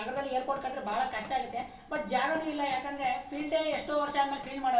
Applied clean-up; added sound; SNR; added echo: none; Run; 20 dB; reverberation time 0.2 s.